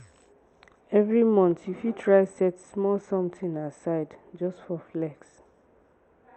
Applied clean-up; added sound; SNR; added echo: none; none; none; none.